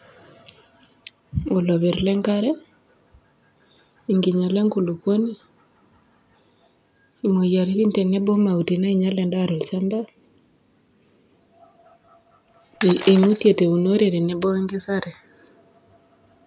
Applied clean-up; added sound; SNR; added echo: none; Shatter; 12 dB; none.